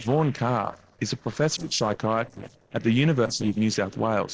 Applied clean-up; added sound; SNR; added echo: neural separator model SepFormer DNS4.